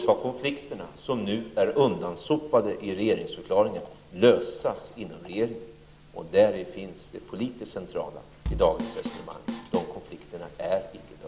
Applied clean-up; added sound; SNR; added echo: none; Drum kit; 8 dB; none.